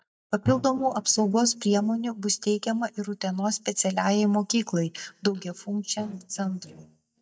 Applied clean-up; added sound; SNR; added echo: neural mask model DeepFilterNet 3.